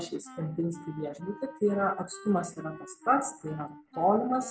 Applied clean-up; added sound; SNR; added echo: none; Wind instrument, woodwind instrument; 18 dB; none.